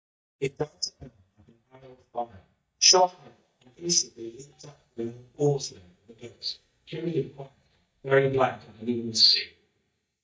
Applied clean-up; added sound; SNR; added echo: neural mask model DeepFilterNet 3.